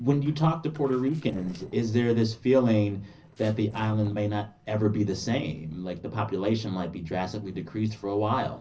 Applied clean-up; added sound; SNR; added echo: neural separator model SepFormer DNS4.